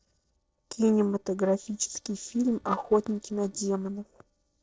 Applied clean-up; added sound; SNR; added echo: neural separator model SepFormer DNS4.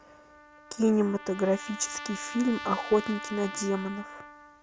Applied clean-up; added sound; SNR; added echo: none; Trumpet; 12 dB; none.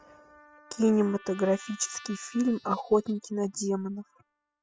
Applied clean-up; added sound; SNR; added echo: classical method spectral subtraction.